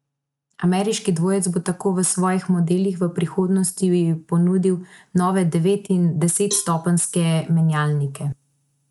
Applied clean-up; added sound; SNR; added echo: neural mask model RNNoise.